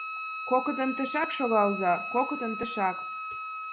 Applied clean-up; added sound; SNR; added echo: none; Wind instrument, woodwind instrument; 6 dB; none.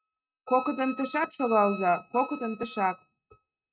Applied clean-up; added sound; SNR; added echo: neural mask model RNNoise.